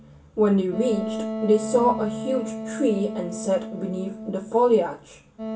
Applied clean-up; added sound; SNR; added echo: none; Wind instrument, woodwind instrument; 8 dB; reverberation time 0.1 s.